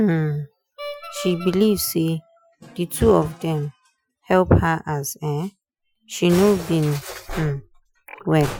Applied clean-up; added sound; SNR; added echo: classical method Wiener filter.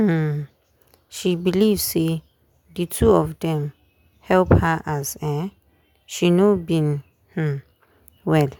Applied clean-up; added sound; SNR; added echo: none; none; none; none.